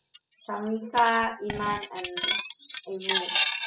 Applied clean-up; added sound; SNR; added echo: classical method spectral subtraction.